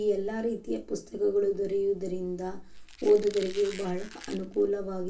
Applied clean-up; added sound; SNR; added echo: none; Squeak; 19 dB; reverberation time 0.2 s.